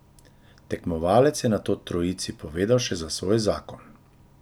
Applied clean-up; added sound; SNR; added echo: none; none; none; none.